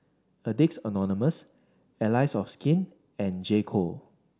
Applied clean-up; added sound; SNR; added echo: none; none; none; none.